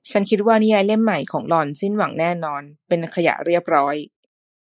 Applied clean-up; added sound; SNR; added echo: neural mask model Resemble Enhance denoiser.